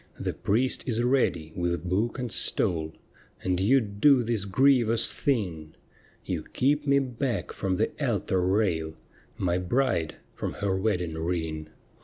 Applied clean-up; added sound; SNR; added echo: none; none; none; none.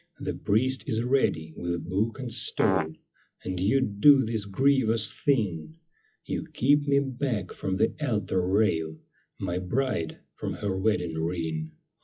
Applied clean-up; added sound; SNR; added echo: classical method WPE with log-MMSE.